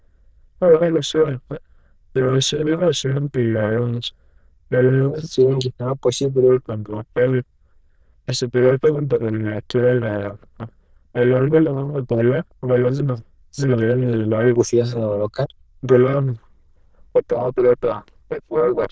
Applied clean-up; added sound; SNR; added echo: neural diffusion model UNIVERSE++.